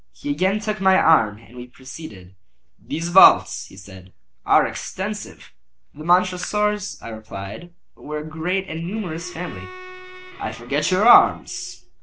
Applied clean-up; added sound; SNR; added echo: none; Bowed string instrument; 18 dB; none.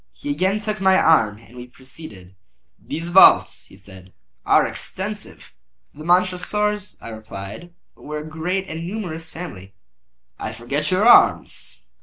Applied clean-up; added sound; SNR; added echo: none; none; none; none.